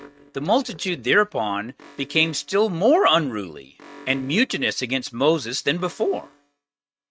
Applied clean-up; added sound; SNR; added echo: neural mask model RNNoise.